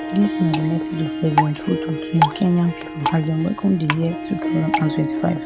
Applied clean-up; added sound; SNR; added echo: none; Harp + Drip; 3 dB; none.